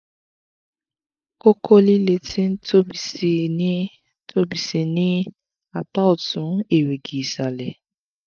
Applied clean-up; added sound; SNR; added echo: neural mask model DeepFilterNet 3.